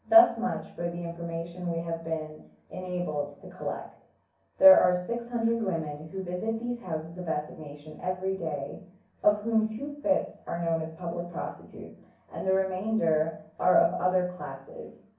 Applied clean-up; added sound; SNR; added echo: none; none; none; reverberation time 0.6 s.